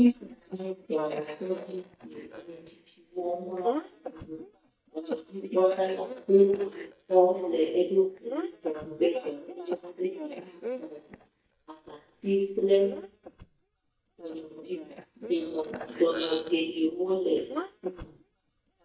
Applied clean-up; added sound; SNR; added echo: neural mask model DeepFilterNet 3.